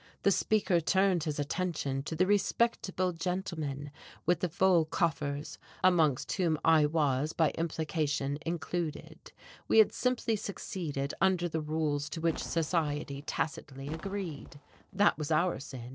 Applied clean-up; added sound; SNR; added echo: neural separator model SepFormer DNS4.